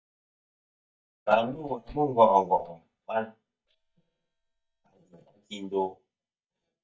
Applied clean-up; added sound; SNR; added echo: neural mask model DeepFilterNet 3.